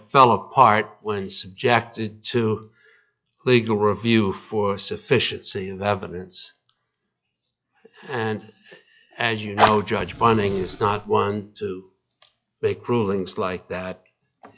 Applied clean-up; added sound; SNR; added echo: classical method log-MMSE.